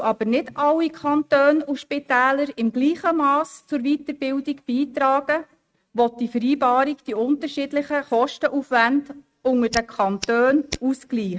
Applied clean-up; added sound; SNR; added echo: neural mask model RNNoise.